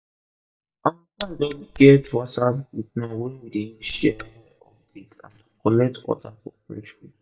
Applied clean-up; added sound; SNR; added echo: neural mask model DeepFilterNet 3.